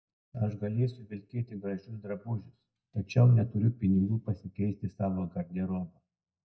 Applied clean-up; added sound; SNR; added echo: neural mask model DeepFilterNet 3.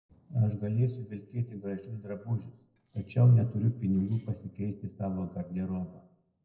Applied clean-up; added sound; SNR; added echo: neural separator model SepFormer DNS4.